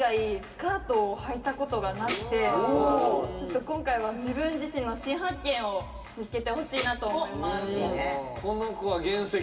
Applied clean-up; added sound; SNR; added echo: none; Tambourine; 14 dB; reverberation time 2.1 s.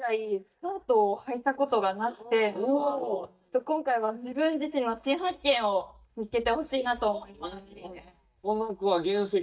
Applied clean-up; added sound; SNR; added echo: neural mask model DeepFilterNet 3.